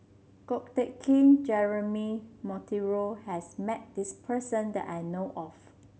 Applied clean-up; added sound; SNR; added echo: none; none; none; none.